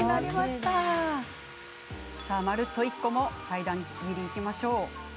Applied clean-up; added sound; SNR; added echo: none; Sawing; 18 dB; none.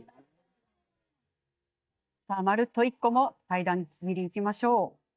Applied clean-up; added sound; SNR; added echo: neural mask model DeepFilterNet 3.